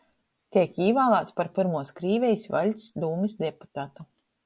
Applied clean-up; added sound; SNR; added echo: none; none; none; none.